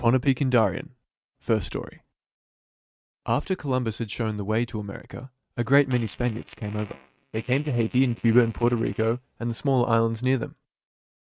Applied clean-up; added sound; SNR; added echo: neural mask model RNNoise.